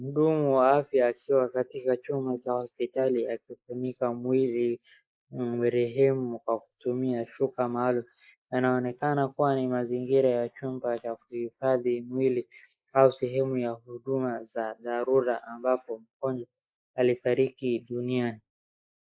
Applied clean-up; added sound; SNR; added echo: neural mask model Resemble Enhance denoiser.